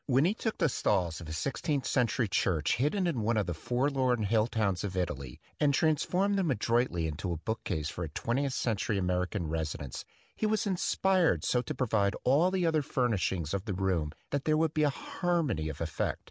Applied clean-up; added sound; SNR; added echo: none; none; none; none.